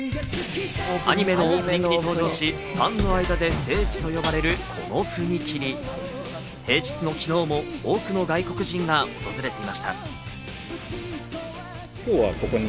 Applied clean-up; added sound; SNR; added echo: none; Drum kit; 2 dB; none.